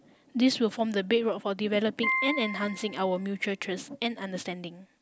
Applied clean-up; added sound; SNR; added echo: none; Piano; 5 dB; none.